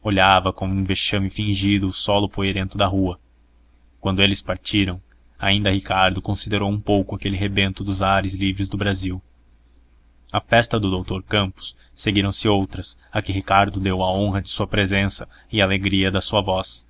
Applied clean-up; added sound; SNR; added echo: none; none; none; none.